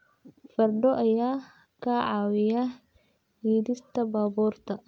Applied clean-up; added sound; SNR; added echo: none; none; none; none.